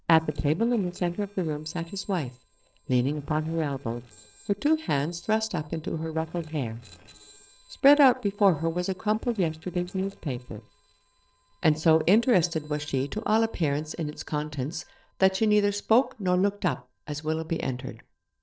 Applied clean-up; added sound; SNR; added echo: neural separator model SepFormer DNS4.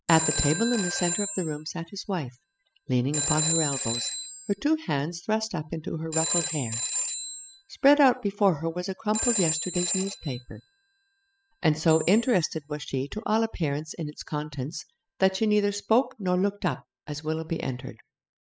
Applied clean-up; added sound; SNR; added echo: classical method spectral subtraction.